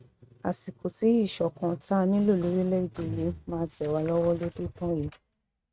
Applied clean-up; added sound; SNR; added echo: neural mask model RNNoise.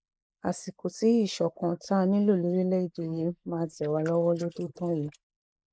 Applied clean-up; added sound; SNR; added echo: neural mask model Resemble Enhance denoiser.